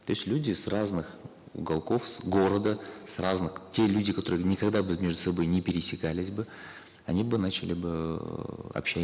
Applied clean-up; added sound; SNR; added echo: none; none; none; none.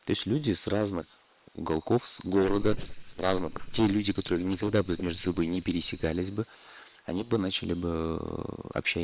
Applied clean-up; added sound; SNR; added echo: neural separator model SepFormer WHAM!.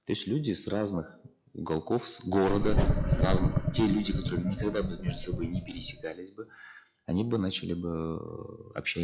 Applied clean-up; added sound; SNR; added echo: classical method log-MMSE.